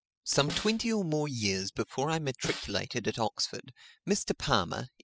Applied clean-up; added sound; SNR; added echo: classical method spectral subtraction.